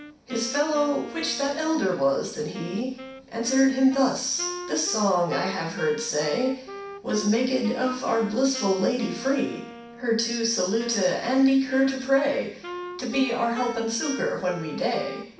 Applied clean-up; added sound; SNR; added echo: none; Wind instrument, woodwind instrument; 15 dB; reverberation time 0.6 s.